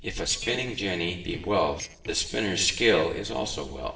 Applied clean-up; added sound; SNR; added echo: neural separator model SepFormer DNS4.